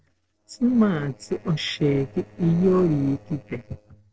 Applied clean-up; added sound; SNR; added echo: neural separator model SepFormer DNS4.